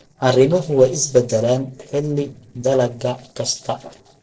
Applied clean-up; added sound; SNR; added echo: neural separator model SepFormer DNS4.